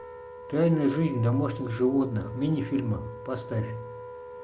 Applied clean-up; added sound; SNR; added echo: none; Wind instrument, woodwind instrument; 13 dB; none.